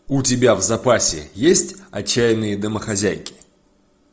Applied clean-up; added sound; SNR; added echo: none; none; none; none.